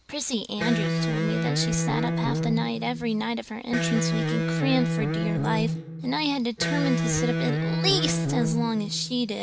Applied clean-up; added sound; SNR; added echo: none; Electric guitar; -1 dB; none.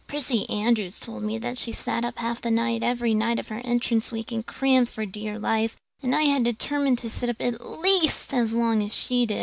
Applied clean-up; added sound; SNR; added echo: none; none; none; none.